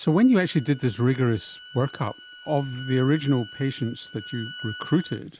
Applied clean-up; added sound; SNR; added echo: none; Bowed string instrument; 18 dB; none.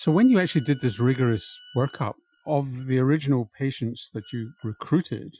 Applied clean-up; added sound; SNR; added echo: classical method Wiener filter.